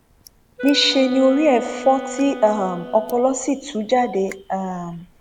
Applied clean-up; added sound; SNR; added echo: none; Crushing + Wind instrument, woodwind instrument; 14 dB; none.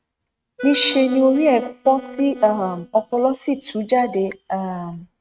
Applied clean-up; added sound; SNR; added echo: neural mask model RNNoise.